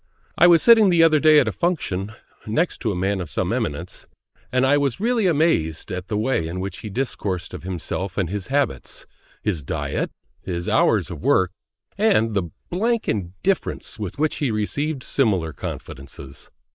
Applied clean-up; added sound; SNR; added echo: neural mask model Resemble Enhance denoiser.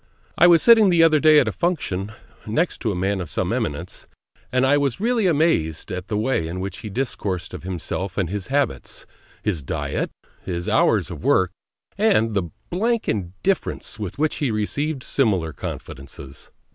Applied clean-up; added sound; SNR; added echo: none; none; none; none.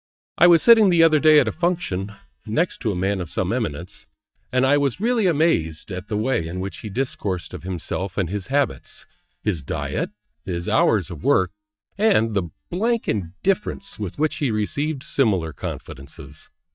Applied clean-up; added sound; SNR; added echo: neural mask model DeepFilterNet 3.